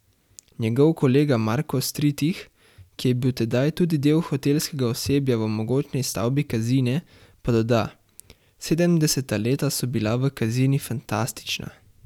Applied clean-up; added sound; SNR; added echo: none; none; none; none.